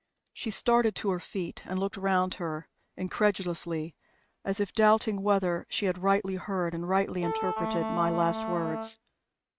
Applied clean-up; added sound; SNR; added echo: neural mask model RNNoise.